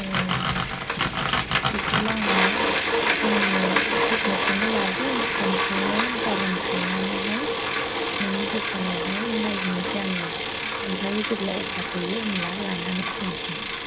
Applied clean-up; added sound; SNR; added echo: none; Bicycle; -5 dB; none.